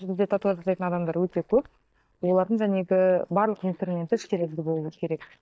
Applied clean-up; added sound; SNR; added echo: neural mask model DeepFilterNet 3.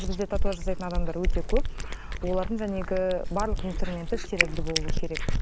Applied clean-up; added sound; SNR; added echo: none; Cat; -4 dB; none.